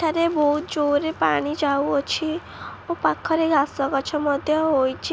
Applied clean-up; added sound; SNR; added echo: none; none; none; none.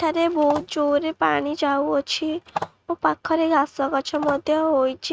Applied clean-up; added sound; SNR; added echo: neural mask model RNNoise.